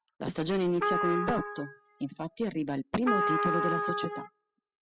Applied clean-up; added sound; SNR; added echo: classical method spectral subtraction.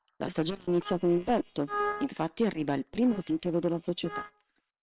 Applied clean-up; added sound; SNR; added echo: neural separator model SepFormer WHAM!.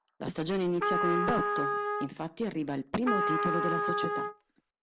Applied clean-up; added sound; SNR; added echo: none; Trumpet; -2 dB; none.